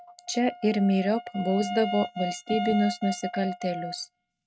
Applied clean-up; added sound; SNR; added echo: neural mask model RNNoise.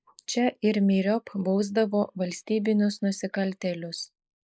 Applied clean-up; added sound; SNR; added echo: neural mask model Resemble Enhance denoiser.